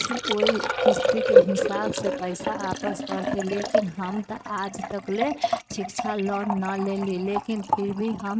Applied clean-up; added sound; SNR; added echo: neural mask model RNNoise.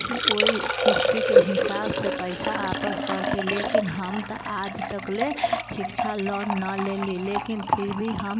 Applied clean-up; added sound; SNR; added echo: none; Liquid; -4 dB; none.